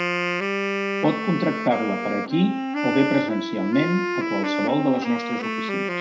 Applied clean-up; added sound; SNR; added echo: none; Wind instrument, woodwind instrument; 1 dB; reverberation time 0.5 s.